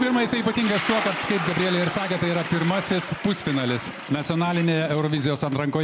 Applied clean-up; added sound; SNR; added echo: none; Toilet flush; 9 dB; none.